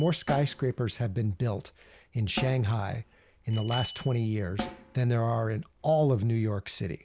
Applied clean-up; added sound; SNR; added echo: none; Snare drum + Bicycle bell; 13 dB; none.